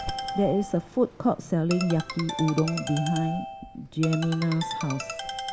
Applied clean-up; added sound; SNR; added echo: none; Ringtone; 8 dB; none.